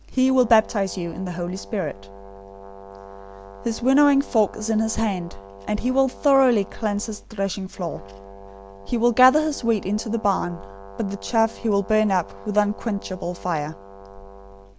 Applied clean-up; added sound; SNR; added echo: none; Brass instrument; 19 dB; none.